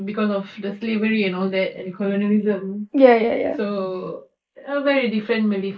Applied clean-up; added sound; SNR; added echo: neural mask model Resemble Enhance denoiser.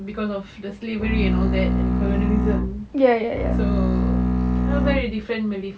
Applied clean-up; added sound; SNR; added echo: none; Bowed string instrument; -4 dB; none.